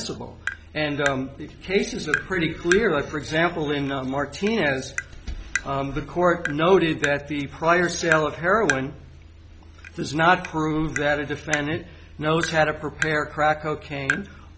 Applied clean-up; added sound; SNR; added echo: none; Tap; 10 dB; none.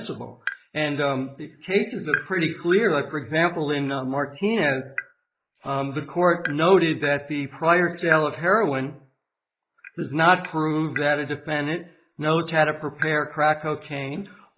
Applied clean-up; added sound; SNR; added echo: neural mask model Resemble Enhance denoiser.